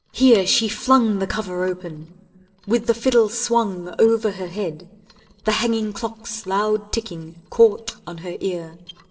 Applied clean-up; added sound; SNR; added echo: neural separator model SepFormer DNS4.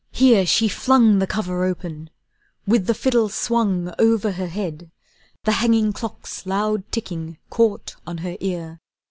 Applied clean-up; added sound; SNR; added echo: none; none; none; none.